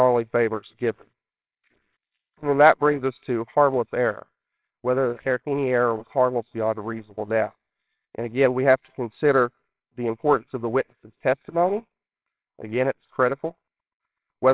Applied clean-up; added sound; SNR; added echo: neural separator model SepFormer WHAMR!.